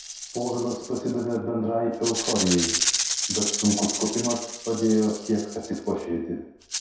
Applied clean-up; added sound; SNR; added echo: none; Rattle (instrument); 4 dB; reverberation time 0.7 s.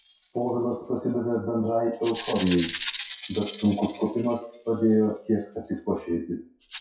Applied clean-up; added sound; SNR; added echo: classical method WPE with log-MMSE.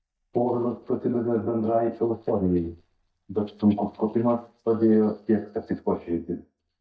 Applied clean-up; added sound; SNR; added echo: neural mask model DeepFilterNet 3.